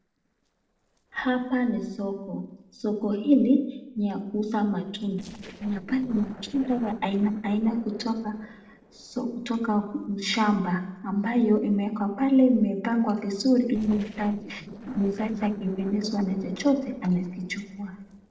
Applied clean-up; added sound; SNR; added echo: neural separator model SepFormer DNS4.